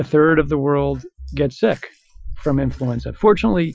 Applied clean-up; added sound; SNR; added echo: classical method Wiener filter.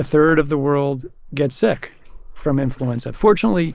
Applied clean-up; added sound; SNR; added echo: neural mask model Resemble Enhance denoiser.